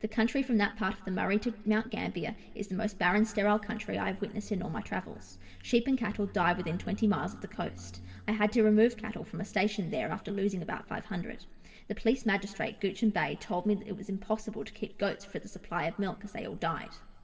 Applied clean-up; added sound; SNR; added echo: none; none; none; reverberation time 1.9 s.